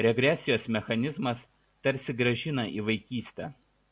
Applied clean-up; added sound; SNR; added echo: none; none; none; none.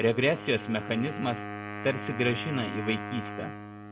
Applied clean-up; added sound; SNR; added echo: none; Wind instrument, woodwind instrument; 8 dB; none.